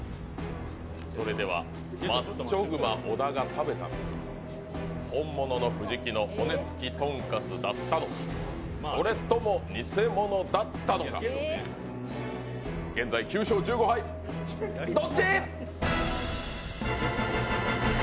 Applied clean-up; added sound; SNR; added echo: none; none; none; none.